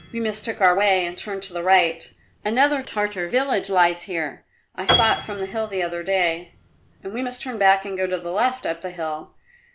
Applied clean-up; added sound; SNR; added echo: none; Piano; 11 dB; none.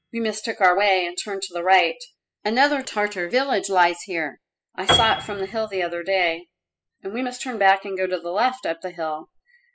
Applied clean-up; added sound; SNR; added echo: classical method spectral subtraction.